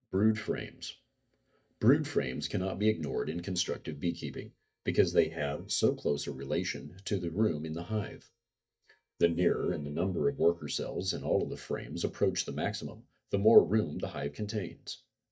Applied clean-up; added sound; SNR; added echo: neural mask model DeepFilterNet 3.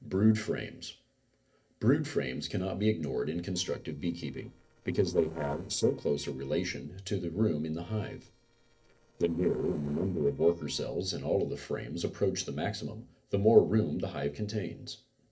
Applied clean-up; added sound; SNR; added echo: neural separator model SepFormer DNS4.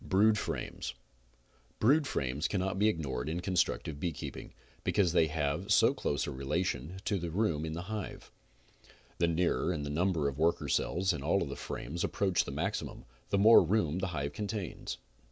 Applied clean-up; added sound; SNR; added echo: none; none; none; none.